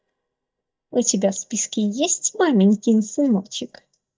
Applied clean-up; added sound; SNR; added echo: neural mask model DeepFilterNet 3.